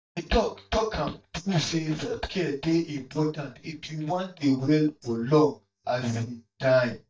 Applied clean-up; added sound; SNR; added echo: neural mask model DeepFilterNet 3.